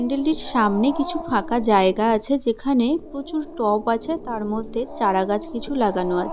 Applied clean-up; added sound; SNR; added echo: none; Growling; 12 dB; none.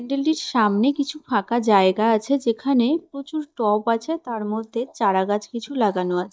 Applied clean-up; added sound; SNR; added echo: neural mask model DeepFilterNet 3.